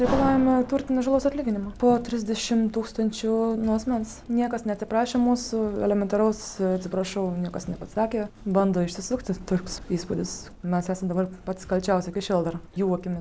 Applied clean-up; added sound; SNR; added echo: none; none; none; none.